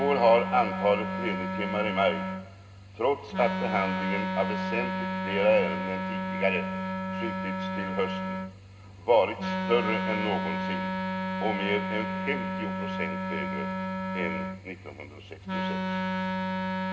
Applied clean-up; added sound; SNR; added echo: none; Wind instrument, woodwind instrument; 2 dB; reverberation time 0.2 s.